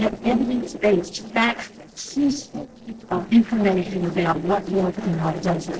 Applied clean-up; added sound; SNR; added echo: neural separator model SepFormer DNS4.